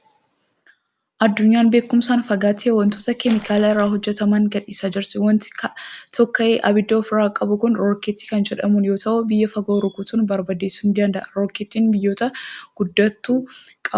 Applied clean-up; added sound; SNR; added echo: none; Crumpling, crinkling; 20 dB; none.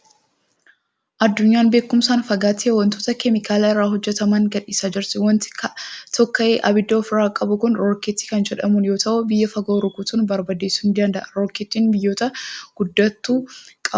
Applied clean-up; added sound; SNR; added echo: none; none; none; none.